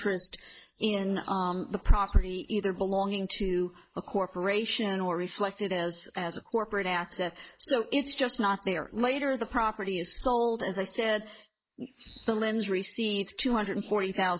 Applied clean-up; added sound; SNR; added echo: neural mask model Resemble Enhance denoiser.